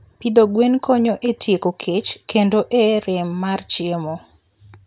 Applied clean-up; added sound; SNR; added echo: none; none; none; none.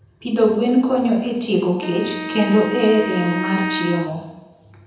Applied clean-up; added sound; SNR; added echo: none; Wind instrument, woodwind instrument; 8 dB; reverberation time 0.9 s.